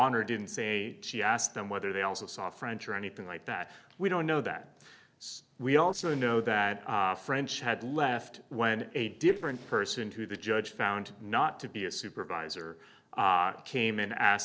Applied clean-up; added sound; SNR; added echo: neural separator model SepFormer DNS4.